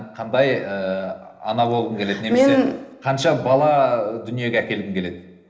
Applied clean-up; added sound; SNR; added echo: none; none; none; reverberation time 0.8 s.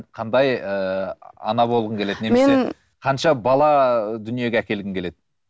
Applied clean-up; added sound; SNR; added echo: none; none; none; none.